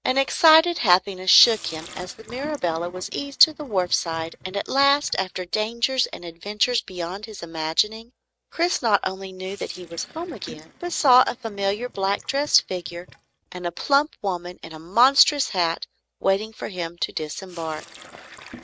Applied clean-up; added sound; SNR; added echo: neural mask model RNNoise.